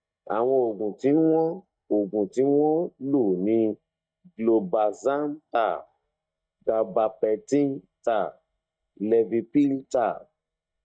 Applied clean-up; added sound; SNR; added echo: neural mask model DeepFilterNet 3.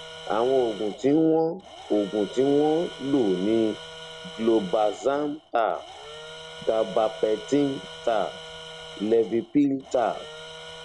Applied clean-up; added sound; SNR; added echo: none; Tools; 16 dB; none.